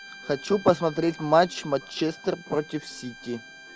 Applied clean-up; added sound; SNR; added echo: none; Bowed string instrument; 19 dB; none.